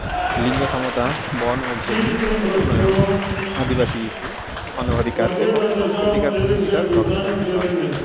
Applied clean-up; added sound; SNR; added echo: none; Applause; -2 dB; none.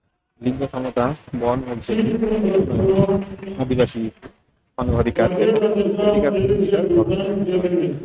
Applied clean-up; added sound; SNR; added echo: neural mask model RNNoise.